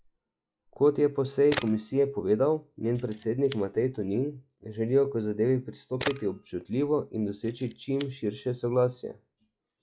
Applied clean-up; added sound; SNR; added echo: classical method log-MMSE.